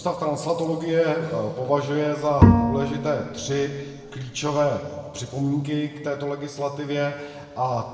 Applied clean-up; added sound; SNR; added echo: none; Bowed string instrument; -3 dB; reverberation time 1.5 s.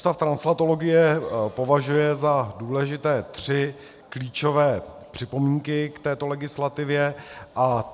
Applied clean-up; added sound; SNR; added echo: none; none; none; none.